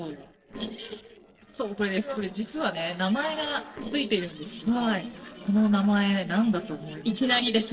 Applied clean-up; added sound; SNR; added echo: neural separator model SepFormer DNS4.